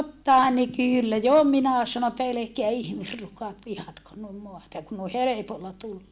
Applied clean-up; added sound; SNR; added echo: none; none; none; none.